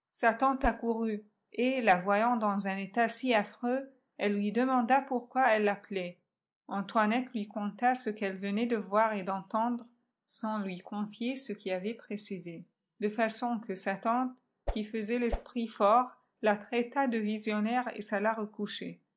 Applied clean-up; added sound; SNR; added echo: neural mask model Resemble Enhance denoiser.